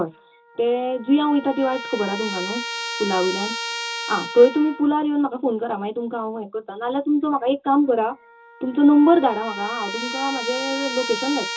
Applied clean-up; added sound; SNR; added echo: none; Trumpet; 11 dB; reverberation time 0.2 s.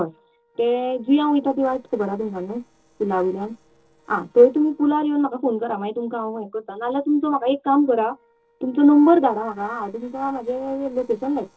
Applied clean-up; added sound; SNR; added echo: neural separator model SepFormer DNS4.